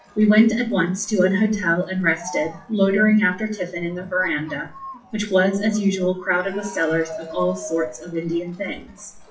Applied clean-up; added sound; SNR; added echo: classical method WPE with log-MMSE.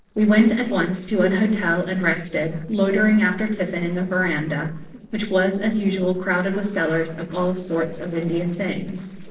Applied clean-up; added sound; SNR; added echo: neural separator model SepFormer DNS4.